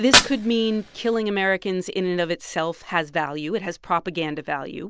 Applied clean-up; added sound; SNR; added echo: none; Fire; 4 dB; none.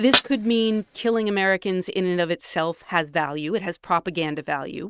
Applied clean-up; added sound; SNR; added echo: neural mask model RNNoise.